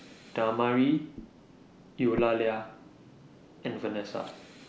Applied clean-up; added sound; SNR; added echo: none; Breathing; 17 dB; none.